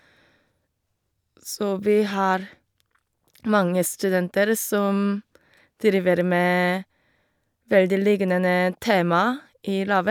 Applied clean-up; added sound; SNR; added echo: none; none; none; none.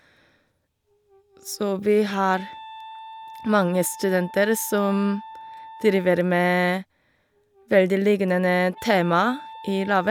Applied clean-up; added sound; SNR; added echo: none; Wind instrument, woodwind instrument; 19 dB; none.